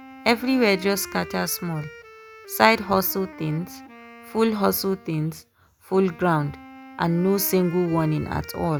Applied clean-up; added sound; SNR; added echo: none; Wind instrument, woodwind instrument; 18 dB; none.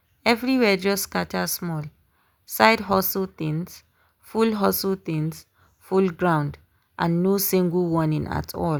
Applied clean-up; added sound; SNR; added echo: none; none; none; none.